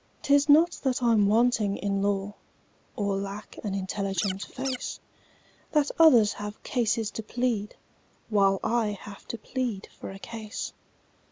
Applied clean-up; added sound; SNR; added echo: none; Scratching (performance technique); 10 dB; none.